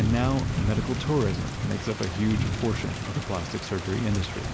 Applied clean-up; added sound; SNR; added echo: none; Thunder / Rain; 3 dB; none.